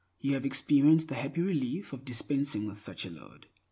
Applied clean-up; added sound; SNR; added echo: none; none; none; none.